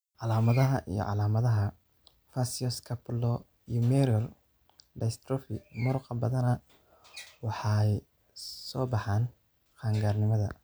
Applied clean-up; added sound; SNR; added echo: none; none; none; none.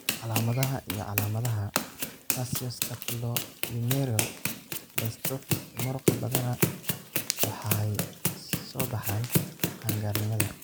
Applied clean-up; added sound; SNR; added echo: none; Run; -1 dB; none.